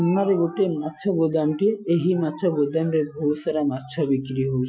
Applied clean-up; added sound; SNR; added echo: classical method Wiener filter.